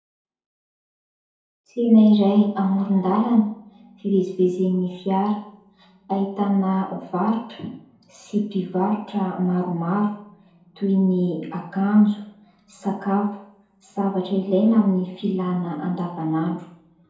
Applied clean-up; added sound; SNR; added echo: none; none; none; reverberation time 2.6 s.